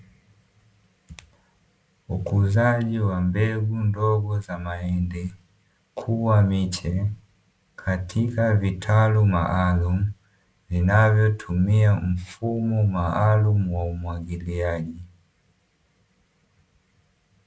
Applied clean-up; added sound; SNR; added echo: none; none; none; none.